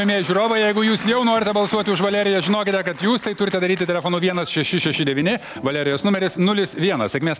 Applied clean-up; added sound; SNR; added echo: none; none; none; none.